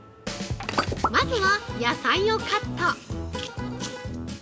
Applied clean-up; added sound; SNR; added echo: none; none; none; none.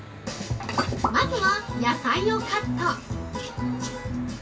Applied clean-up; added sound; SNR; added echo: none; Church bell / Traffic noise, roadway noise; 17 dB; reverberation time 0.2 s.